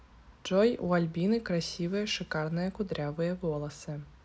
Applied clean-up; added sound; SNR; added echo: none; none; none; none.